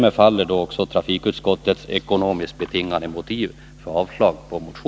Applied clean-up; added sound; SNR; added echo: none; none; none; none.